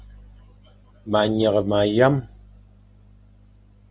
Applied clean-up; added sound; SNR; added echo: none; none; none; none.